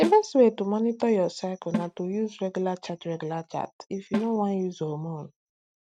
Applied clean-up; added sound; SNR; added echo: neural mask model RNNoise.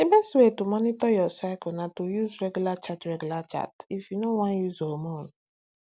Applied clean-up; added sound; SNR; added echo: none; none; none; none.